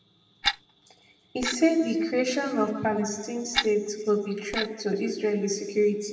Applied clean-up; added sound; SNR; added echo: none; Clock; 6 dB; reverberation time 1.1 s.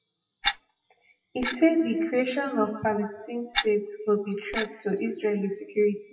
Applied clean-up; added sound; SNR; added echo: classical method WPE with log-MMSE.